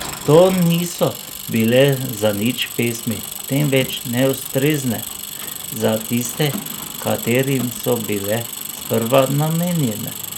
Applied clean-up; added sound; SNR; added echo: none; Engine; 10 dB; none.